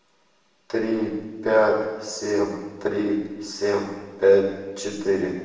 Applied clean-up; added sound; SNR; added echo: none; none; none; reverberation time 1.1 s.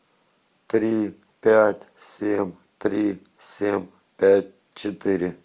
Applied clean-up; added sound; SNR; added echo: none; none; none; none.